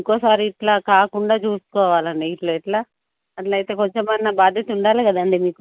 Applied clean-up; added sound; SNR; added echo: none; none; none; none.